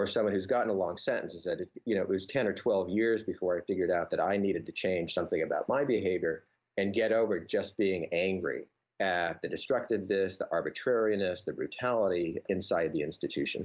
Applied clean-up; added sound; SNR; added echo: none; none; none; none.